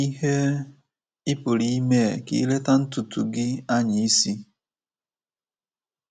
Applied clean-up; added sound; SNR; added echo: none; none; none; none.